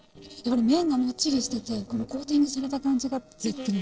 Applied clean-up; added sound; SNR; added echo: neural separator model SepFormer DNS4.